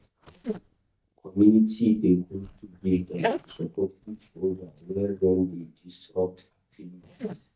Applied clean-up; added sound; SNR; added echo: neural mask model DeepFilterNet 3.